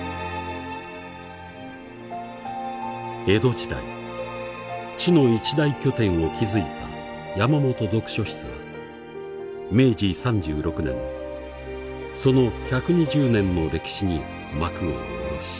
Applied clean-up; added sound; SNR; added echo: none; none; none; none.